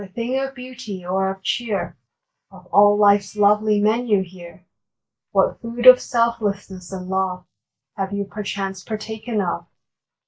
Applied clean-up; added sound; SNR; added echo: neural mask model Resemble Enhance denoiser.